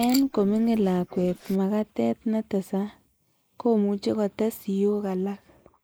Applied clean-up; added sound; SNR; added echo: neural mask model Resemble Enhance denoiser.